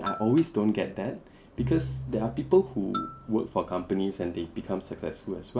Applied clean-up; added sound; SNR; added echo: none; Piano + Marimba, xylophone; 11 dB; none.